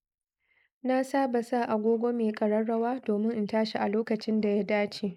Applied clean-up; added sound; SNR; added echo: neural mask model Resemble Enhance denoiser.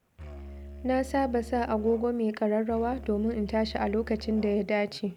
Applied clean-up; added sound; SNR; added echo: none; Musical instrument; 14 dB; none.